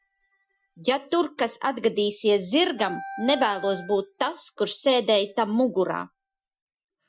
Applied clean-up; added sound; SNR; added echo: classical method Wiener filter.